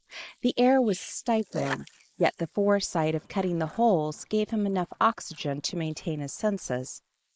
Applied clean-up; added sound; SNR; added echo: neural mask model Resemble Enhance denoiser.